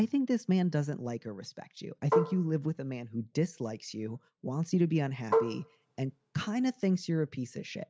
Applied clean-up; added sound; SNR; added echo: none; Marimba, xylophone; 1 dB; none.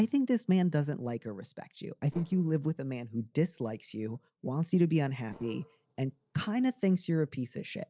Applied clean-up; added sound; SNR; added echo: neural separator model SepFormer DNS4.